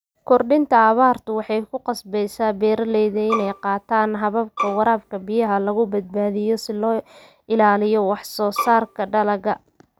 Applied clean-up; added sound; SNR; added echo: none; Bowed string instrument; 9 dB; none.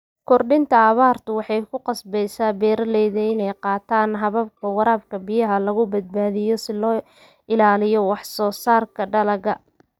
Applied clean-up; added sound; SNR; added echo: neural mask model DeepFilterNet 3.